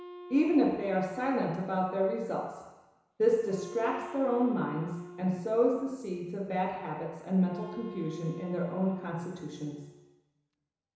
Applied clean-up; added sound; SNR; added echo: none; Wind instrument, woodwind instrument; 17 dB; reverberation time 1.0 s.